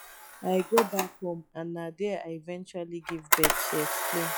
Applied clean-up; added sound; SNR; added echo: classical method log-MMSE.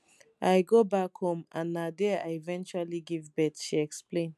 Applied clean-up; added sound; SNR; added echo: none; none; none; none.